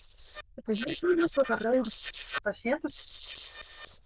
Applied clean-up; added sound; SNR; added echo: neural diffusion model UNIVERSE++.